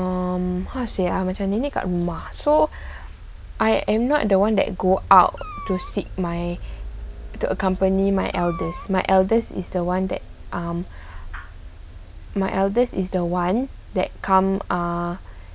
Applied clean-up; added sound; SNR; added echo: none; Meow; 18 dB; none.